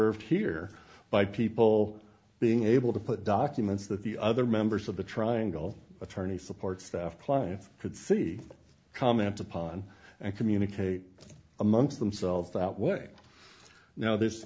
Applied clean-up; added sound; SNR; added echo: none; none; none; none.